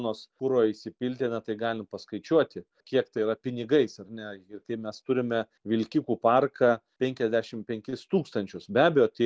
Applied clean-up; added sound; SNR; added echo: none; none; none; none.